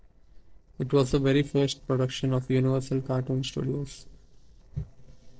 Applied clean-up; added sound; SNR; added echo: neural separator model SepFormer DNS4.